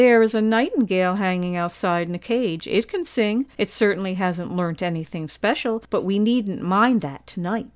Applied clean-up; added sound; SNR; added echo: none; none; none; none.